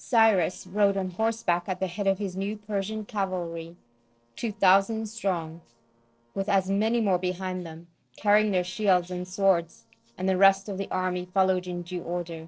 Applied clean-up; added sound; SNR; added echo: neural separator model SepFormer DNS4.